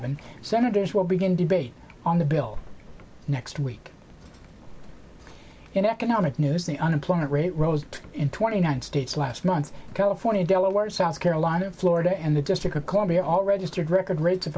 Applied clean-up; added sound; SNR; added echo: none; Drawer open or close; 19 dB; none.